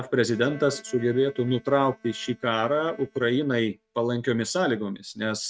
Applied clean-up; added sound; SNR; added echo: neural mask model RNNoise.